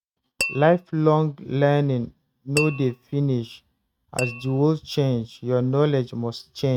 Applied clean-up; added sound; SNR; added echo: neural mask model RNNoise.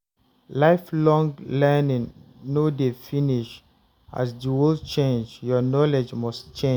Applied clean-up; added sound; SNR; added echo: none; none; none; none.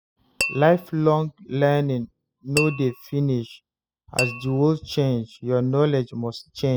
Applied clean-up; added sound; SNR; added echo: classical method spectral subtraction.